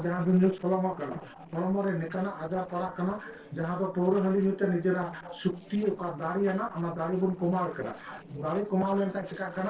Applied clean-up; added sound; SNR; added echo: neural separator model SepFormer DNS4.